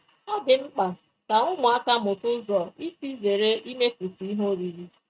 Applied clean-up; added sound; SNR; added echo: neural mask model RNNoise.